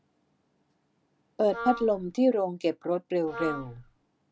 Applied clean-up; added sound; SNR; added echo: none; Wind instrument, woodwind instrument; 9 dB; none.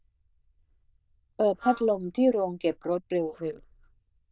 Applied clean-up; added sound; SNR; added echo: neural diffusion model UNIVERSE++.